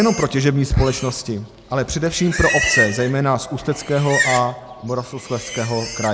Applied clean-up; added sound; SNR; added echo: none; Livestock, farm animals, working animals; 6 dB; none.